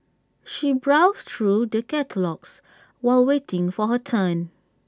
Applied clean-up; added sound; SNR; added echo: none; none; none; none.